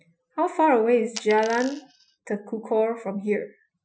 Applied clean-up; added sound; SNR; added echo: classical method Wiener filter.